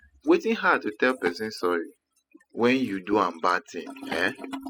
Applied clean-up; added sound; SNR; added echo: classical method spectral subtraction.